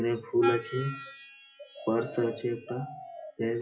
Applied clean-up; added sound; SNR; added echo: classical method WPE with log-MMSE.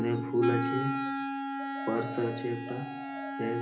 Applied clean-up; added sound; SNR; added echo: none; Wind instrument, woodwind instrument; 2 dB; reverberation time 0.5 s.